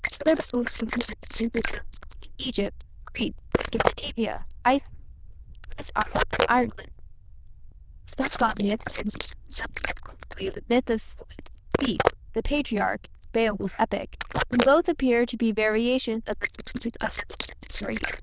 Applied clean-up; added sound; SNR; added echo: neural diffusion model UNIVERSE++.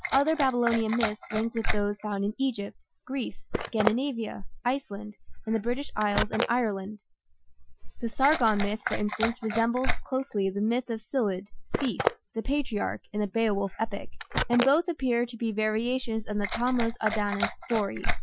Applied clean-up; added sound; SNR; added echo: classical method Wiener filter.